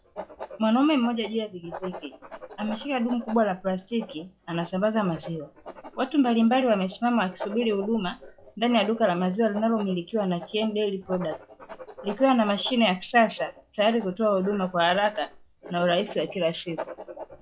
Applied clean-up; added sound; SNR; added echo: classical method log-MMSE.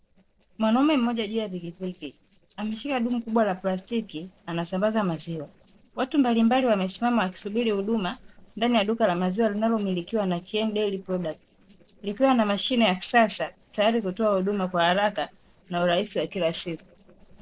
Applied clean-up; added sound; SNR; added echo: neural separator model SepFormer DNS4.